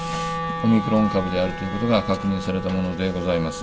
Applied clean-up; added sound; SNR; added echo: none; Wind instrument, woodwind instrument; 8 dB; none.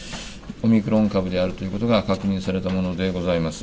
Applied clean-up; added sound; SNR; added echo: none; none; none; none.